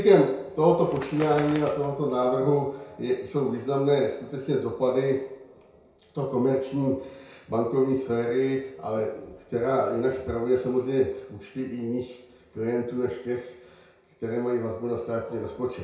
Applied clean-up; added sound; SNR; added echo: none; Bird; 14 dB; reverberation time 0.5 s.